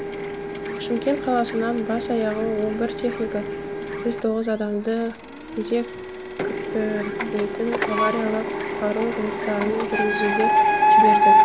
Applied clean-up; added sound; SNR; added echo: none; Printer; -3 dB; none.